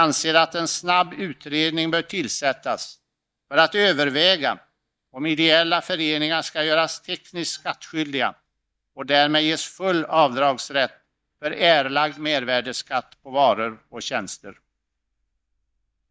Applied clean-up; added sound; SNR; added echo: neural mask model DeepFilterNet 3.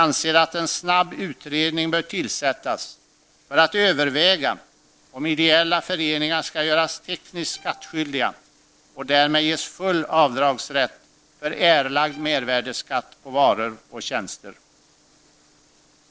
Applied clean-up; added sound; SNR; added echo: neural separator model SepFormer DNS4.